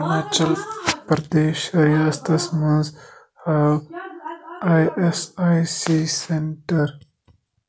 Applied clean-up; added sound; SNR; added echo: none; none; none; none.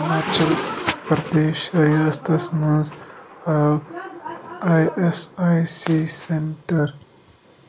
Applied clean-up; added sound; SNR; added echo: none; Thunder; 14 dB; none.